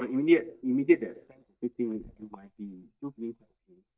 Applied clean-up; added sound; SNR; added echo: neural mask model DeepFilterNet 3.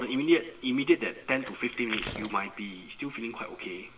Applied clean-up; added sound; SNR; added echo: none; Tearing; 19 dB; reverberation time 1.4 s.